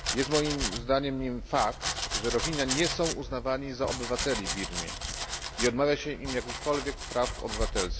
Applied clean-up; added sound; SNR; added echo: none; Domestic sounds, home sounds; 4 dB; none.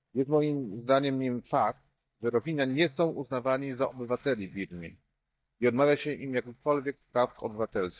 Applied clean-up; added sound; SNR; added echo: neural mask model DeepFilterNet 3.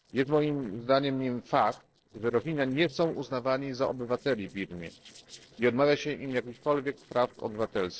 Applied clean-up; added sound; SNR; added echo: neural separator model SepFormer DNS4.